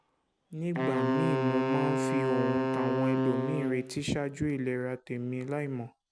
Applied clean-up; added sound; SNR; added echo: none; Wind instrument, woodwind instrument; 0 dB; none.